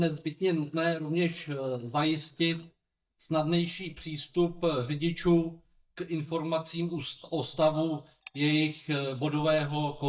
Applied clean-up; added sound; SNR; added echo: neural mask model DeepFilterNet 3.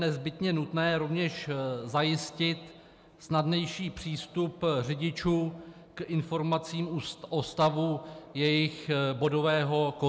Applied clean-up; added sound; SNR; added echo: none; none; none; none.